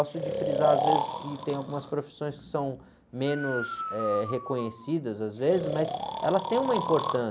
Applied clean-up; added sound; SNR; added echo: none; Breathing; 3 dB; none.